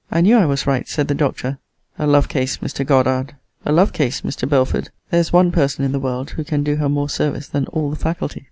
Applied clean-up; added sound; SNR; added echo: none; none; none; none.